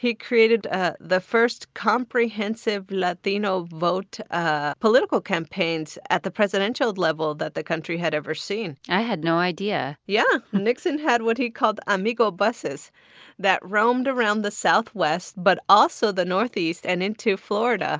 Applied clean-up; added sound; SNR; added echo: none; none; none; none.